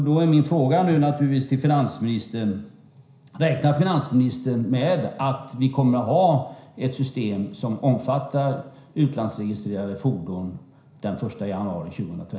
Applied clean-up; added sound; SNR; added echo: none; none; none; reverberation time 0.5 s.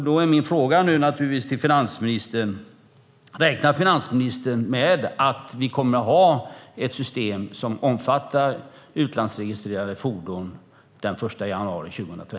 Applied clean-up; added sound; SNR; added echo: none; none; none; none.